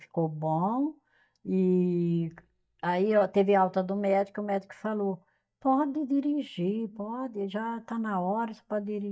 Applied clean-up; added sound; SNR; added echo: neural mask model DeepFilterNet 3.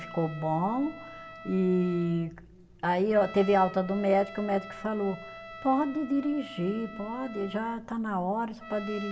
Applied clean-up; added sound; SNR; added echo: none; Trumpet; 16 dB; reverberation time 1.7 s.